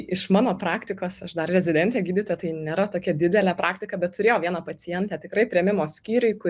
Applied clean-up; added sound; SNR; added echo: none; none; none; none.